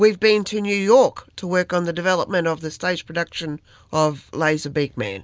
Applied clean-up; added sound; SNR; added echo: none; none; none; none.